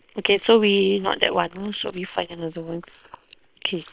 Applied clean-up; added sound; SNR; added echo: neural separator model SepFormer WHAM!.